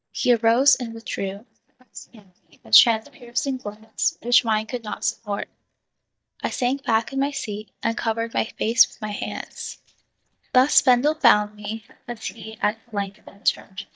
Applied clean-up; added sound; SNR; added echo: neural mask model DeepFilterNet 3.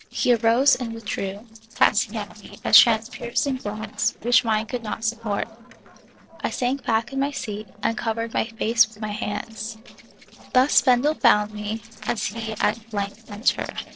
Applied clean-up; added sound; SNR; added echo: neural separator model SepFormer DNS4.